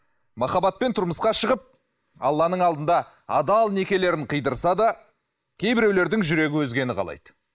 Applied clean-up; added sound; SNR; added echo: neural mask model Resemble Enhance denoiser.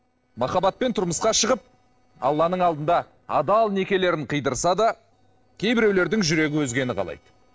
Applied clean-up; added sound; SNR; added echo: neural separator model SepFormer DNS4.